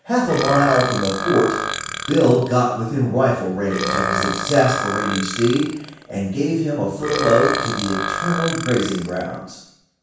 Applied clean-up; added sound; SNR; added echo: none; Burping, eructation; 5 dB; reverberation time 0.7 s.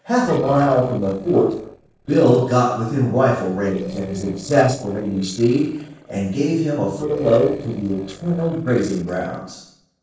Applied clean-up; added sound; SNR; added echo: neural separator model SepFormer DNS4.